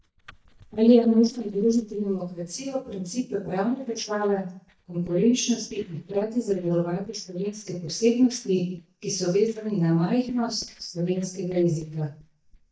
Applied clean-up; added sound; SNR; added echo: neural mask model DeepFilterNet 3.